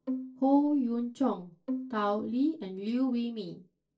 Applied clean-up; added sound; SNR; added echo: neural separator model SepFormer DNS4.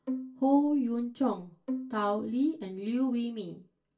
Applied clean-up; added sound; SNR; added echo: none; Bowed string instrument; 11 dB; reverberation time 0.2 s.